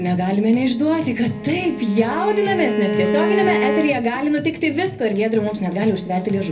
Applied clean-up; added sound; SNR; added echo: none; Bowed string instrument; 6 dB; reverberation time 0.3 s.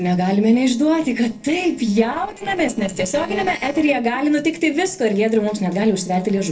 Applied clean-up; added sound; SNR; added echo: neural separator model SepFormer DNS4.